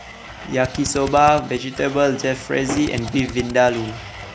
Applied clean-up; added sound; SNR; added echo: none; Drill + Domestic sounds, home sounds; 13 dB; none.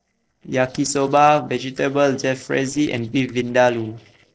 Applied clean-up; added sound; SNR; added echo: neural separator model SepFormer DNS4.